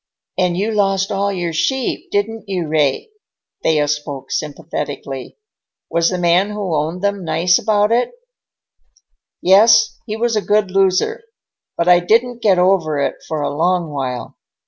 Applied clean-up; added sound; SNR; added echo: none; none; none; none.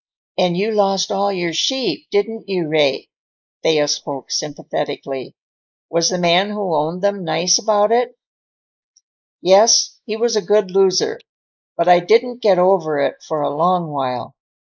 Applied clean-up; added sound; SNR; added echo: neural mask model Resemble Enhance denoiser.